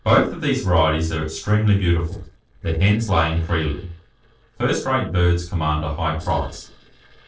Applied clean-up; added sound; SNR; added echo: neural separator model SepFormer DNS4.